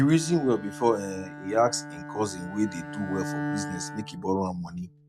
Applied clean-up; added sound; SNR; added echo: none; Bowed string instrument; 10 dB; none.